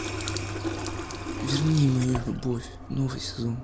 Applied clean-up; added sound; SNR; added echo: none; Water tap, faucet; 5 dB; none.